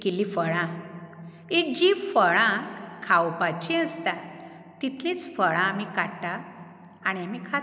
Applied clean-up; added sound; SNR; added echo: none; none; none; none.